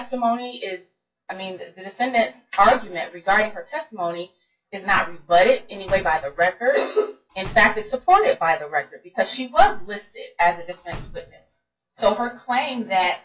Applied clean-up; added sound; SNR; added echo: classical method WPE with log-MMSE.